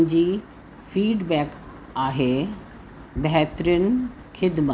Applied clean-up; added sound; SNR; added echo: none; none; none; none.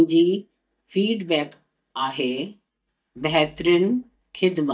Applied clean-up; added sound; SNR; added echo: neural mask model DeepFilterNet 3.